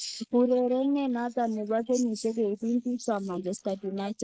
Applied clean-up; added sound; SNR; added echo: neural mask model Resemble Enhance denoiser.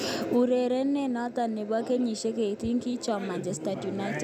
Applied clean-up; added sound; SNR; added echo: none; none; none; none.